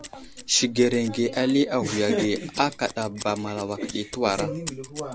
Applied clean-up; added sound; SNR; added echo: none; Scissors; 17 dB; none.